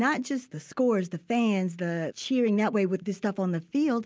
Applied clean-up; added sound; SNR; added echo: none; none; none; none.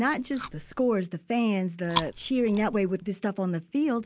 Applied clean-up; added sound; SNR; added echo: none; Chewing, mastication; 10 dB; none.